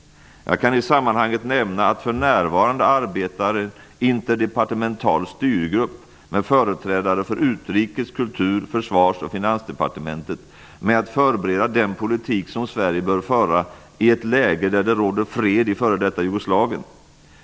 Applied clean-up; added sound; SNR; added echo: none; none; none; none.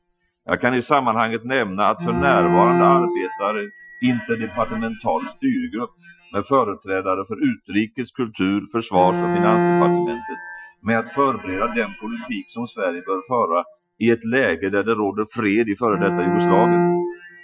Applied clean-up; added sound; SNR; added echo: classical method Wiener filter.